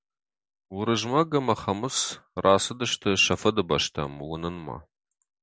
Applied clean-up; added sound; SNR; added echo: none; none; none; none.